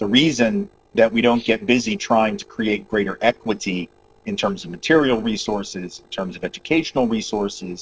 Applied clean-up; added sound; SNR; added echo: neural separator model SepFormer DNS4.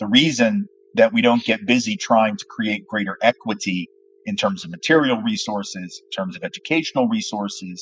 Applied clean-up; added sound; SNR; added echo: classical method spectral subtraction.